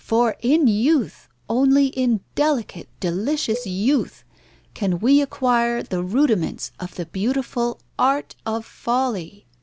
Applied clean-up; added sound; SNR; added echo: none; Cowbell; 18 dB; none.